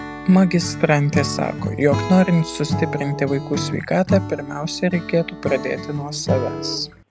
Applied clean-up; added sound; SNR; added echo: none; Acoustic guitar / Strum; 6 dB; none.